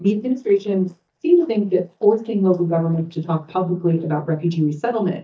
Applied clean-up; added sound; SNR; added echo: neural mask model DeepFilterNet 3.